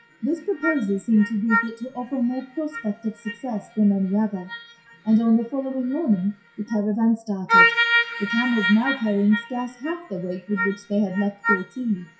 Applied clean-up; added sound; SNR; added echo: classical method WPE with log-MMSE.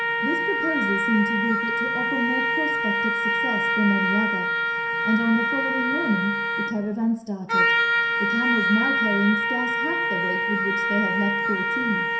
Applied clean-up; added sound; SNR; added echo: none; Trumpet; -3 dB; reverberation time 0.7 s.